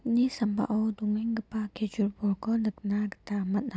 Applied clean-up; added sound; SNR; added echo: none; none; none; none.